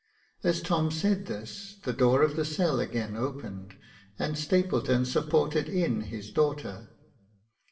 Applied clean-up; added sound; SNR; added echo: none; none; none; reverberation time 0.6 s.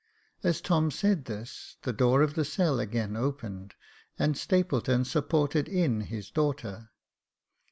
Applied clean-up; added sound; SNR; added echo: none; none; none; none.